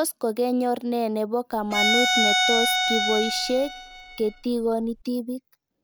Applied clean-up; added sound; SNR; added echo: none; Bowed string instrument; -1 dB; none.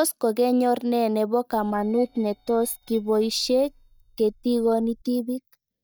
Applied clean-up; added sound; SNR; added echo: neural mask model DeepFilterNet 3.